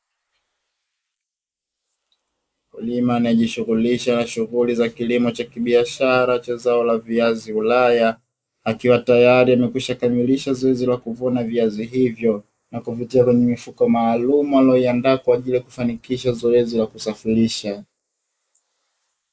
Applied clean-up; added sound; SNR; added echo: neural mask model Resemble Enhance denoiser.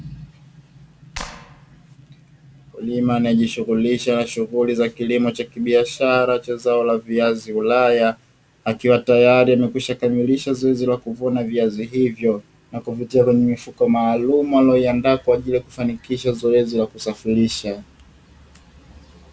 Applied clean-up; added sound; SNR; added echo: none; Clapping; 17 dB; none.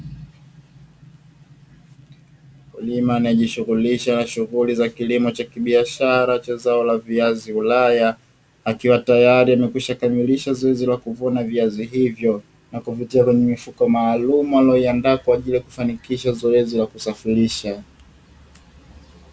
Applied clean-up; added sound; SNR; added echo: none; none; none; none.